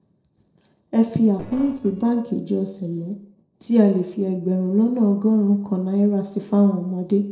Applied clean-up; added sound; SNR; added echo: neural separator model SepFormer DNS4.